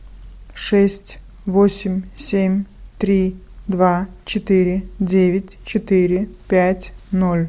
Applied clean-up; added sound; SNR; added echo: none; none; none; none.